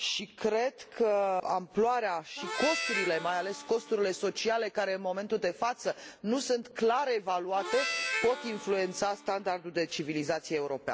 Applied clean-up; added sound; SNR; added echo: none; Harmonica; 7 dB; none.